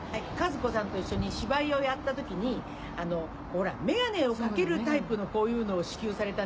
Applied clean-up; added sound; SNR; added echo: none; none; none; none.